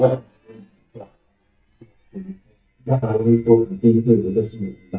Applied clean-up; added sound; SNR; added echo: neural mask model DeepFilterNet 3.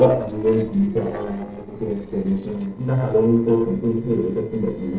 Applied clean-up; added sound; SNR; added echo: neural separator model SepFormer DNS4.